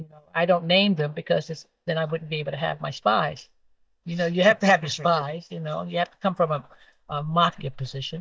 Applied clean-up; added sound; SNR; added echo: neural mask model DeepFilterNet 3.